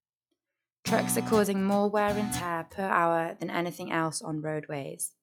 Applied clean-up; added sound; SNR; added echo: classical method log-MMSE.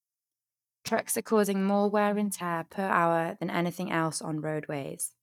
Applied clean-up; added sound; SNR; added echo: neural mask model DeepFilterNet 3.